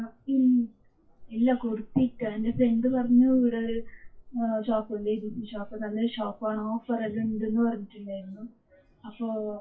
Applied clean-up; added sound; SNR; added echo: classical method WPE with log-MMSE.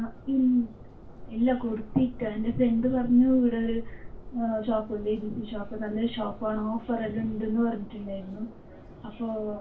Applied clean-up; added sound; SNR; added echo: none; Subway, metro, underground; 13 dB; reverberation time 0.2 s.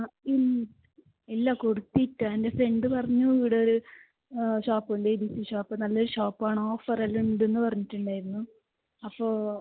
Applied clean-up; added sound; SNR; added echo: none; none; none; none.